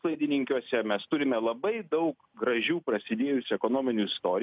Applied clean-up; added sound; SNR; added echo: none; none; none; none.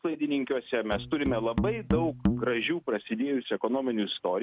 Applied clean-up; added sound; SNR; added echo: none; Musical instrument; 4 dB; none.